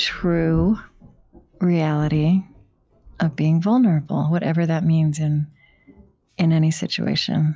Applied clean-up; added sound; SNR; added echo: classical method log-MMSE.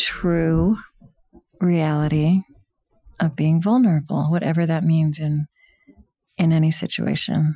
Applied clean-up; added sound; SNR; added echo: classical method Wiener filter.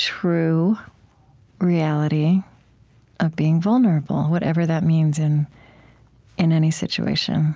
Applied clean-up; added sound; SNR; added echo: none; none; none; none.